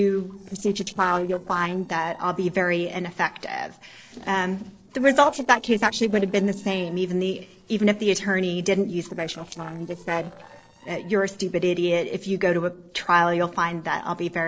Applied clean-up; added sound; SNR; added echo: neural separator model SepFormer DNS4.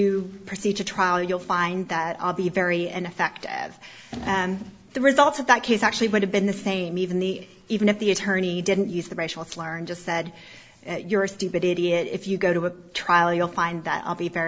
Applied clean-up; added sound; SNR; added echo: none; none; none; none.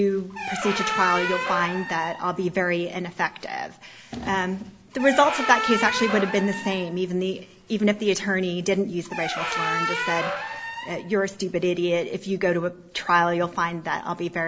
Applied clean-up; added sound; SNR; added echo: none; Squeak; 5 dB; none.